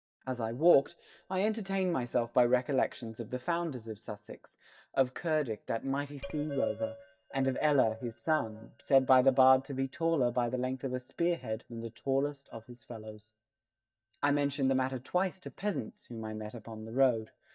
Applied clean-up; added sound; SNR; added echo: neural mask model DeepFilterNet 3.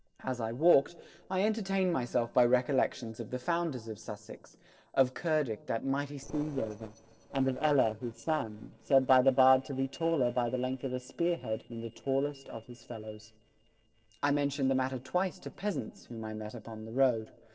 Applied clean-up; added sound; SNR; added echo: neural separator model SepFormer DNS4.